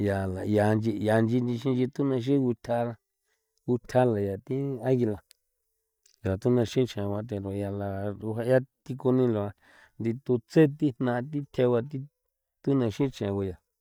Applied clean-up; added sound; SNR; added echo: neural mask model DeepFilterNet 3.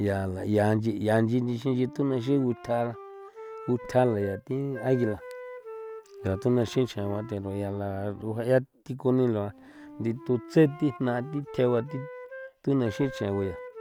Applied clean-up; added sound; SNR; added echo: none; Wind instrument, woodwind instrument; 16 dB; none.